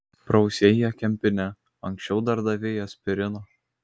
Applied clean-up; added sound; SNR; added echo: none; none; none; none.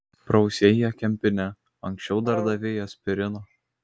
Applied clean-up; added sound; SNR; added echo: none; Brass instrument; 12 dB; none.